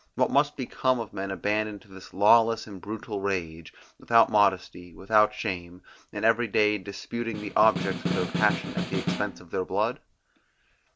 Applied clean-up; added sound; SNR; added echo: none; Snare drum; 3 dB; none.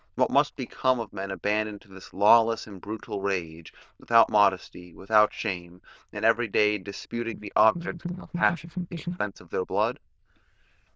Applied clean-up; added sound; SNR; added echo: neural diffusion model UNIVERSE++.